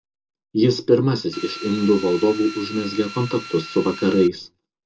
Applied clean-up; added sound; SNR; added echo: none; Drill; 14 dB; reverberation time 0.2 s.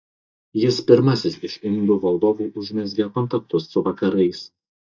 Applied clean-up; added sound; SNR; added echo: neural mask model DeepFilterNet 3.